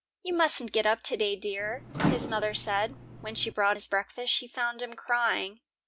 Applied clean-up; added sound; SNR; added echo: none; Microwave oven; 7 dB; none.